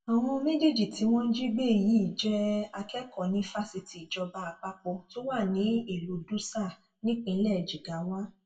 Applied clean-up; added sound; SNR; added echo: none; none; none; reverberation time 0.1 s.